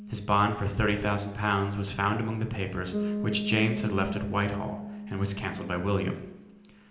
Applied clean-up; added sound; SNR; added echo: none; Bass guitar; 8 dB; reverberation time 0.8 s.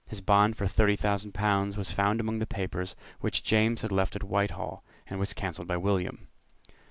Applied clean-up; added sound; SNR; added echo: none; none; none; none.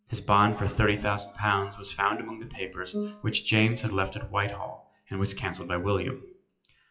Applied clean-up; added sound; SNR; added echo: classical method WPE with log-MMSE.